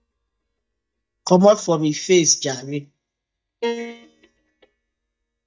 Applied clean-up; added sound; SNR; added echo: neural mask model DeepFilterNet 3.